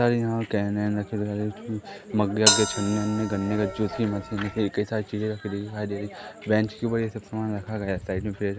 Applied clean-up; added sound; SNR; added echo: none; Bell; 2 dB; none.